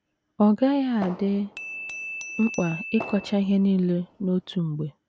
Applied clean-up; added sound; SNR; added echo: none; Fireworks + Glass / Bell; 13 dB; none.